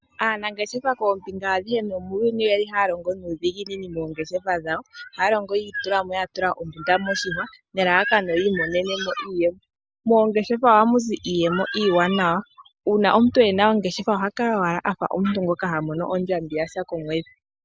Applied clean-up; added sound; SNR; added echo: none; none; none; none.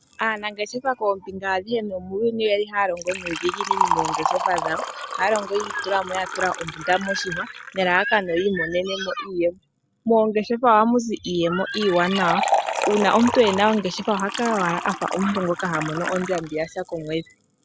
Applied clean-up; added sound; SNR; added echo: none; Liquid; 7 dB; none.